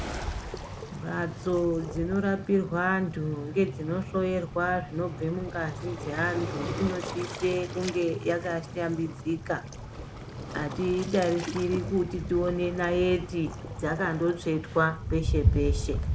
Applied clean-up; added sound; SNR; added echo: none; Waves, surf; 5 dB; none.